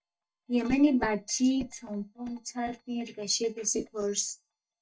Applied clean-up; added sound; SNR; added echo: neural mask model DeepFilterNet 3.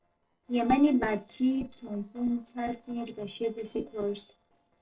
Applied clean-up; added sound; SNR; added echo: neural separator model SepFormer DNS4.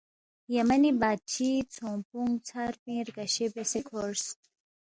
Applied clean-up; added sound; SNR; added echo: none; none; none; none.